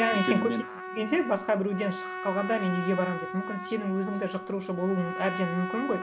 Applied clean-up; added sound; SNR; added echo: none; Trumpet; 7 dB; none.